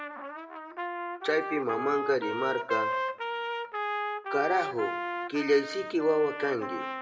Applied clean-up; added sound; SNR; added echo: none; Trumpet; 4 dB; reverberation time 0.9 s.